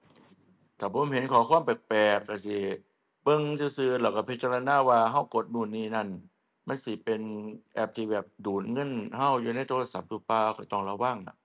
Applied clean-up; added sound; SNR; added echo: none; none; none; none.